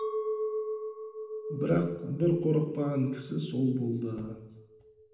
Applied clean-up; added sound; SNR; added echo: none; Chink, clink; 7 dB; reverberation time 0.8 s.